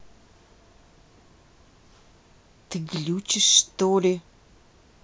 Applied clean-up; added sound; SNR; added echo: none; none; none; none.